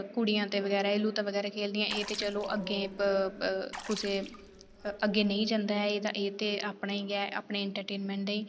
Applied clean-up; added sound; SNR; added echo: none; Water / Splash, splatter; 16 dB; none.